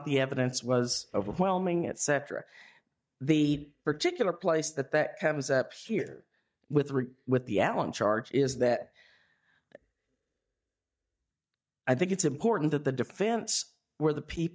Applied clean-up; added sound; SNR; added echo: neural mask model DeepFilterNet 3.